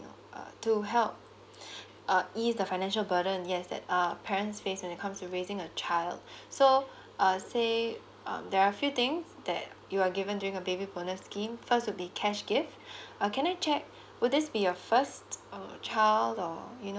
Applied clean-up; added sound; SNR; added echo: none; none; none; none.